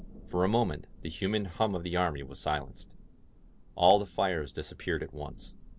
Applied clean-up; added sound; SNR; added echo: none; Thunder / Rain; 17 dB; none.